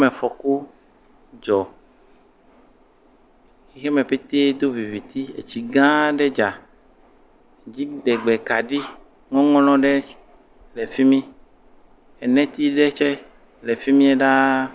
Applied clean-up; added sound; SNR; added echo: none; Bark; 18 dB; none.